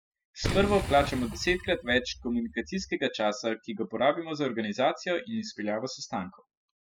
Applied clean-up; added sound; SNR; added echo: classical method spectral subtraction.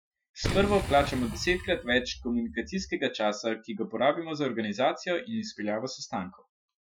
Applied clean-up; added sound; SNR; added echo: classical method Wiener filter.